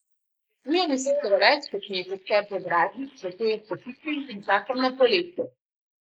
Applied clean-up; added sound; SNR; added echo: neural mask model Resemble Enhance denoiser.